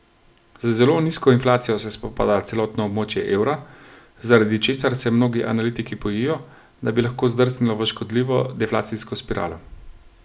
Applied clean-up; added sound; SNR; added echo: none; none; none; none.